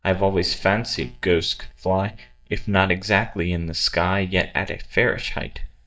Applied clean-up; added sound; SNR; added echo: neural mask model DeepFilterNet 3.